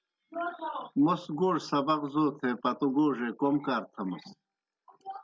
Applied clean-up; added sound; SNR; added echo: none; none; none; none.